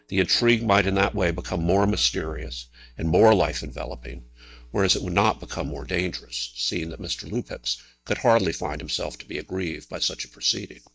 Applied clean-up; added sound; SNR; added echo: neural mask model DeepFilterNet 3.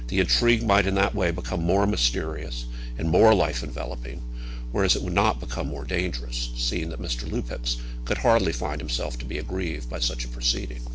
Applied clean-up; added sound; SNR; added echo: none; none; none; none.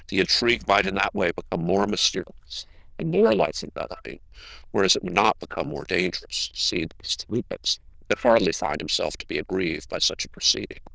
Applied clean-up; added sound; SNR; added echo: neural diffusion model UNIVERSE++.